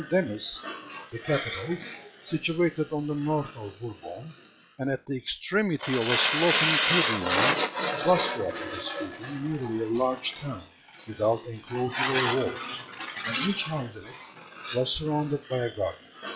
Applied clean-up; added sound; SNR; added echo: classical method log-MMSE.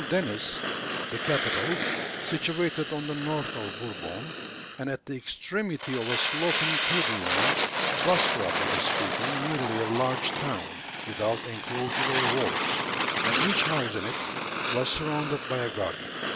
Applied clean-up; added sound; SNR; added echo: none; Fire; -1 dB; none.